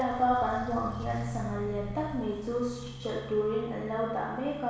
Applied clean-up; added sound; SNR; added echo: none; Walk, footsteps; 9 dB; reverberation time 1.1 s.